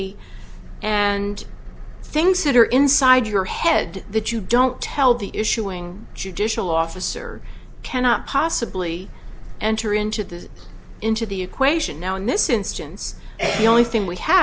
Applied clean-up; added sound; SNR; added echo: none; none; none; none.